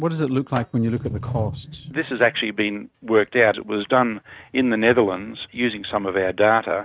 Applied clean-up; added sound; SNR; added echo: neural mask model RNNoise.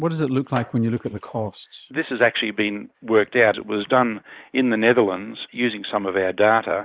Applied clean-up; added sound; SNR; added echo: neural mask model Resemble Enhance denoiser.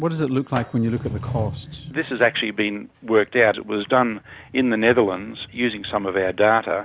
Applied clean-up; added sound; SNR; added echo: none; Sliding door; 15 dB; none.